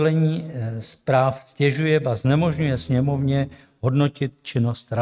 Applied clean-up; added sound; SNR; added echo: neural mask model RNNoise.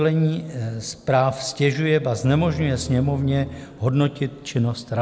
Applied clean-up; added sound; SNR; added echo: none; Bowed string instrument; 14 dB; none.